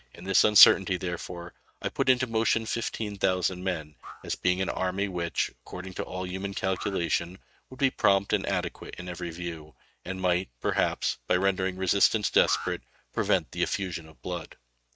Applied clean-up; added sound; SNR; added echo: neural mask model RNNoise.